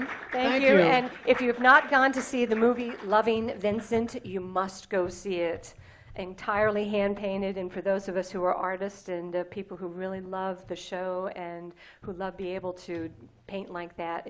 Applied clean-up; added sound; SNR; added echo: none; none; none; none.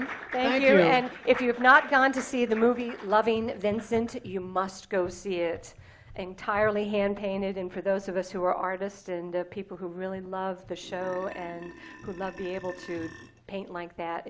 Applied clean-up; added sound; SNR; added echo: none; Burping, eructation; 18 dB; none.